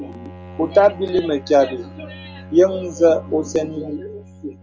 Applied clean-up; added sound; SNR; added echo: none; Bowed string instrument; 18 dB; none.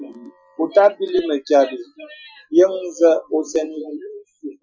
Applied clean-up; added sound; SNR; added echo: classical method Wiener filter.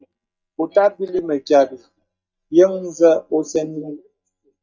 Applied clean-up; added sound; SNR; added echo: neural mask model DeepFilterNet 3.